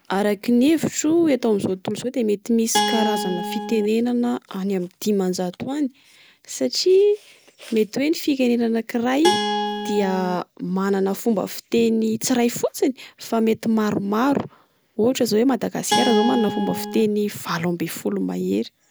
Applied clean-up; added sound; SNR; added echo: none; Guitar; 2 dB; none.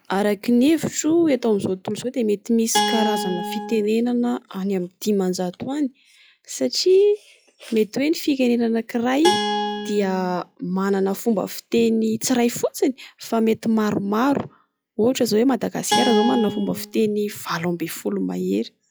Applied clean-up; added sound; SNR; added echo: classical method log-MMSE.